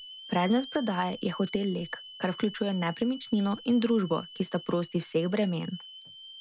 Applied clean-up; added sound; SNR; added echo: none; Hiss / Alarm; 17 dB; none.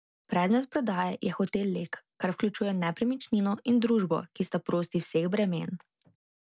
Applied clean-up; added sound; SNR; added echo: none; none; none; none.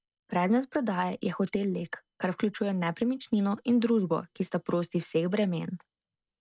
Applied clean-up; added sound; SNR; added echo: neural mask model DeepFilterNet 3.